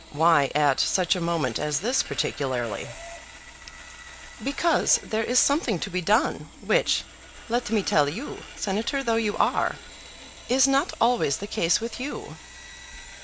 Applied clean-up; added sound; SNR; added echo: none; Sawing; 17 dB; none.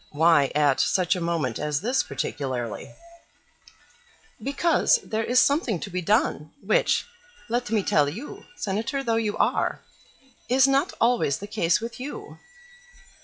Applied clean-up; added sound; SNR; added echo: classical method log-MMSE.